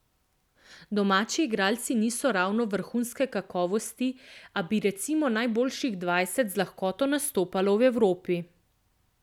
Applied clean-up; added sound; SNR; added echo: none; none; none; none.